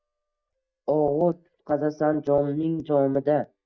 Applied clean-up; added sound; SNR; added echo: neural mask model DeepFilterNet 3.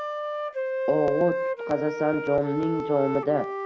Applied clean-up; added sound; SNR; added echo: none; Wind instrument, woodwind instrument; 3 dB; none.